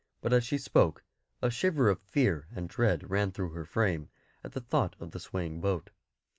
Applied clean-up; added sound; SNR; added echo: none; none; none; none.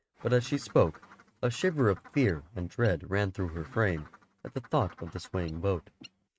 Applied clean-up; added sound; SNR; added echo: neural mask model RNNoise.